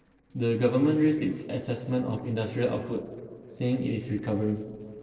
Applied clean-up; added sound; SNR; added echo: neural separator model SepFormer DNS4.